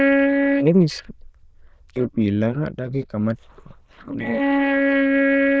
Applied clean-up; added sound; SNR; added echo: neural diffusion model UNIVERSE++.